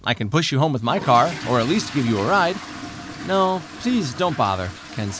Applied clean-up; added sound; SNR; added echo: none; Fill (with liquid) / Toilet flush; 13 dB; none.